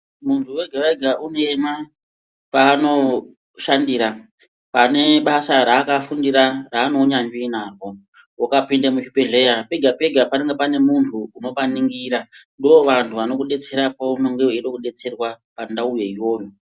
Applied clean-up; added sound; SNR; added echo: none; none; none; none.